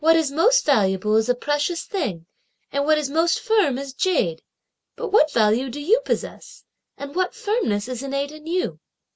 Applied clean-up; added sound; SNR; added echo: none; none; none; none.